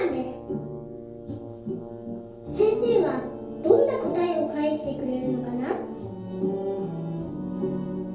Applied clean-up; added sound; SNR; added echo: none; Brass instrument; 14 dB; reverberation time 2.4 s.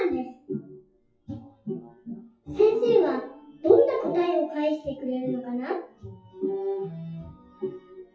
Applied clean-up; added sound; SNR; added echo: classical method WPE with log-MMSE.